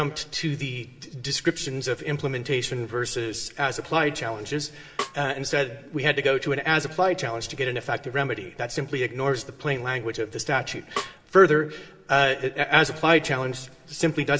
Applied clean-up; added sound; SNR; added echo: none; Snare drum; 12 dB; reverberation time 1.1 s.